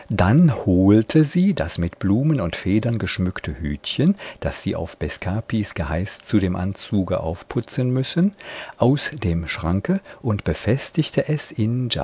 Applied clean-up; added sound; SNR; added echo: none; none; none; none.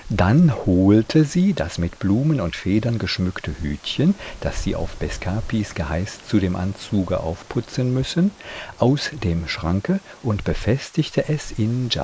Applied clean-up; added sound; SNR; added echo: neural mask model Resemble Enhance denoiser.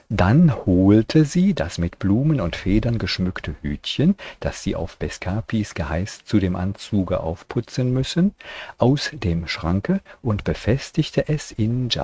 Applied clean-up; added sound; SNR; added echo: neural mask model RNNoise.